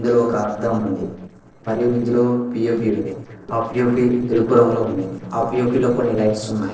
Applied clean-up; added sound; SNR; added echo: neural separator model SepFormer DNS4.